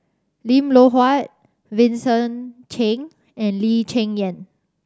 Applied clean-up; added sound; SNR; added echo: none; none; none; none.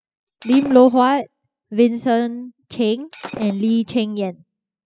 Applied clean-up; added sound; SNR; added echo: classical method spectral subtraction.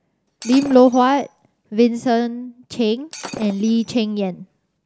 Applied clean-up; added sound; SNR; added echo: none; Shatter; 18 dB; none.